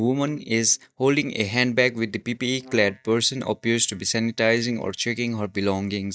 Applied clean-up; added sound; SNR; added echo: neural mask model DeepFilterNet 3.